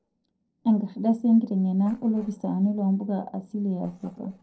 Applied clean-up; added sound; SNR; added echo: neural separator model SepFormer DNS4.